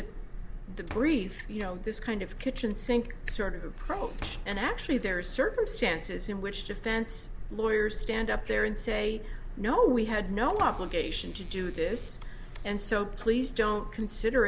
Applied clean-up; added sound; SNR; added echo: none; Musical instrument + Slam; 19 dB; none.